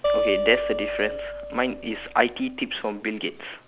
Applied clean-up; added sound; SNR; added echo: none; Acoustic guitar; 3 dB; none.